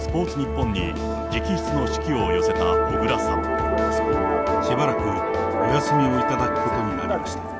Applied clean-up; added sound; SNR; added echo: none; Musical instrument; -3 dB; none.